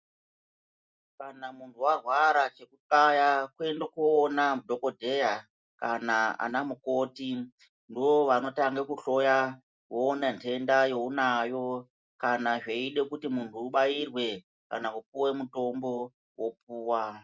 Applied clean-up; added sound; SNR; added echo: none; none; none; none.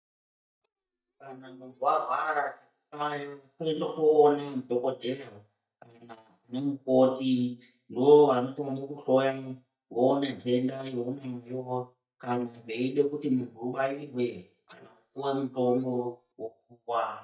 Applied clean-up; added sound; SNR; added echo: neural mask model DeepFilterNet 3.